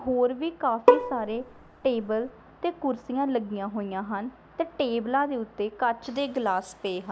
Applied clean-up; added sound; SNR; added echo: none; Bowed string instrument; -3 dB; none.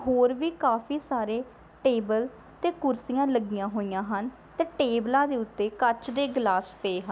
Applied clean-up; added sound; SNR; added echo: none; none; none; none.